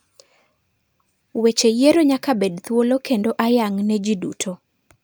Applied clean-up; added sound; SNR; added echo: none; none; none; none.